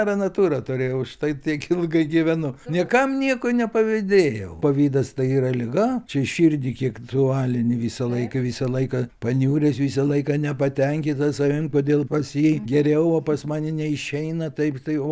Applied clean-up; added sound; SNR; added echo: none; none; none; none.